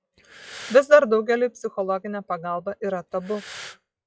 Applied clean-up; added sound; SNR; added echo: classical method log-MMSE.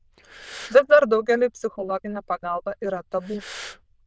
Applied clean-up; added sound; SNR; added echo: neural diffusion model UNIVERSE++.